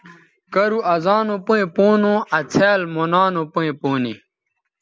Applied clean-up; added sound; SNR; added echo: none; none; none; none.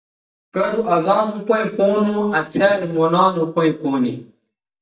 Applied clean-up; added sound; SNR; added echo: neural mask model DeepFilterNet 3.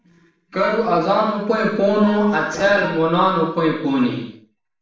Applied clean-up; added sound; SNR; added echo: neural separator model SepFormer DNS4.